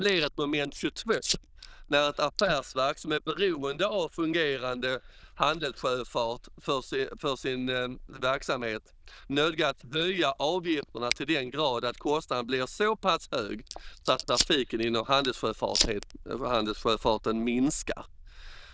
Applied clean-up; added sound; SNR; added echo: neural diffusion model UNIVERSE++.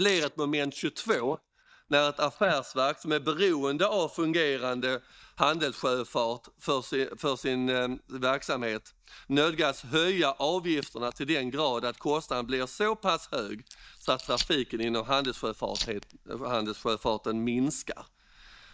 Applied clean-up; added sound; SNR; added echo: neural mask model DeepFilterNet 3.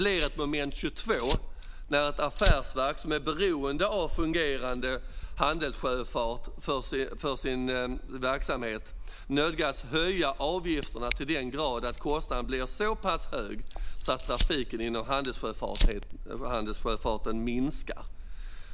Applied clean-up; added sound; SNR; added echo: none; Fire; 2 dB; none.